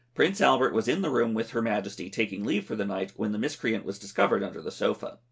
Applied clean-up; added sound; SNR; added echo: none; none; none; none.